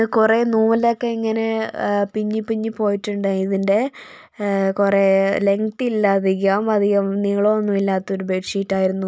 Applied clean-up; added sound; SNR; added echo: none; none; none; none.